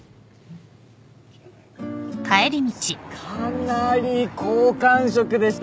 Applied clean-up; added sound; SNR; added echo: none; none; none; none.